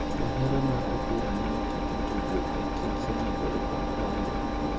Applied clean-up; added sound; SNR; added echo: none; Engine; -5 dB; reverberation time 0.2 s.